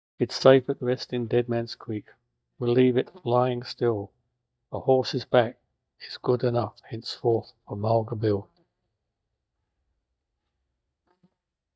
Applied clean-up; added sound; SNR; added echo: neural mask model DeepFilterNet 3.